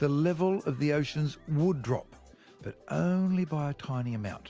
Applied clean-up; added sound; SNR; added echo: none; none; none; none.